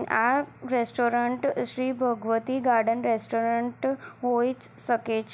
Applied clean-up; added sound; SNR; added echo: none; none; none; none.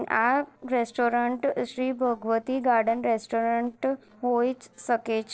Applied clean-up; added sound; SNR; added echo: neural separator model SepFormer DNS4.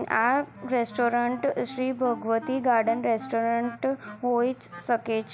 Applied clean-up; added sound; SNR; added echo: none; Wind instrument, woodwind instrument; 18 dB; none.